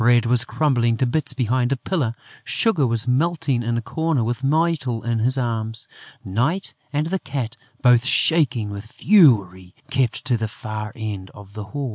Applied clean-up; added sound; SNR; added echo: none; none; none; none.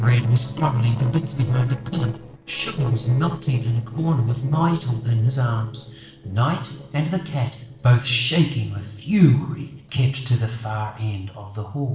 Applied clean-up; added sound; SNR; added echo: neural separator model SepFormer DNS4.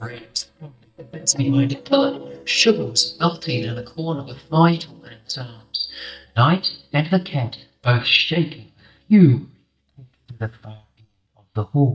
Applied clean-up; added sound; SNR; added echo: neural mask model DeepFilterNet 3.